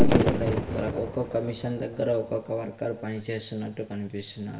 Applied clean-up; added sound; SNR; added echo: none; Fireworks; -3 dB; reverberation time 0.6 s.